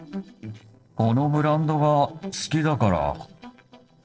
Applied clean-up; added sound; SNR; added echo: neural separator model SepFormer DNS4.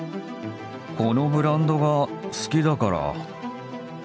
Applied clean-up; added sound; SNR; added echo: none; none; none; none.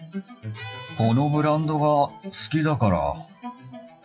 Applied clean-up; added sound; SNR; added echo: classical method WPE with log-MMSE.